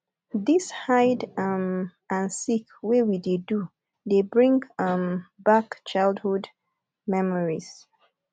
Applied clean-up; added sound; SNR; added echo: none; none; none; none.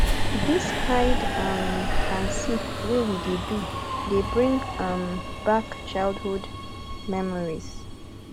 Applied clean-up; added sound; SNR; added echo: none; Subway, metro, underground; 0 dB; none.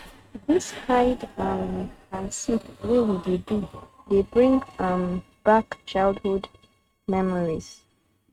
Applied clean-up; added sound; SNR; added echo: neural mask model RNNoise.